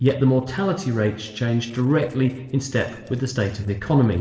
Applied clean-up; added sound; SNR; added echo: neural separator model SepFormer DNS4.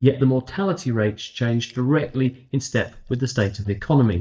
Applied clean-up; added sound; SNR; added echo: neural mask model DeepFilterNet 3.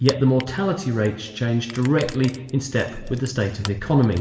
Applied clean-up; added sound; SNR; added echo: none; Crushing; 16 dB; reverberation time 0.9 s.